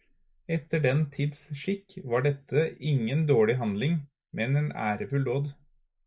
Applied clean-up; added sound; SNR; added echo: neural mask model Resemble Enhance denoiser.